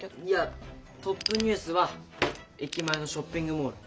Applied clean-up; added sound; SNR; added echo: none; Ratchet, pawl / Tools; 11 dB; none.